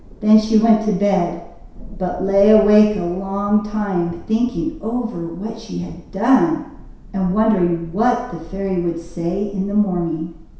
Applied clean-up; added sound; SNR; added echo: none; Thunder / Rain; 17 dB; reverberation time 0.7 s.